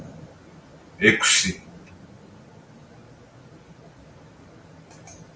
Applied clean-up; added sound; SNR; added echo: none; none; none; none.